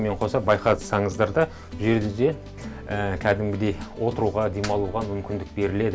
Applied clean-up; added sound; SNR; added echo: none; none; none; none.